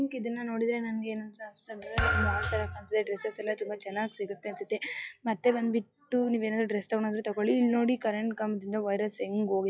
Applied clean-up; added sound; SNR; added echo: classical method log-MMSE.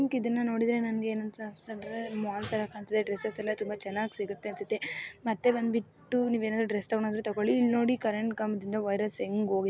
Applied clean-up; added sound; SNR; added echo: none; none; none; none.